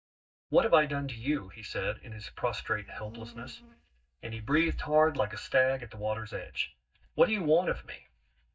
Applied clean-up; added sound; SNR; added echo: neural mask model DeepFilterNet 3.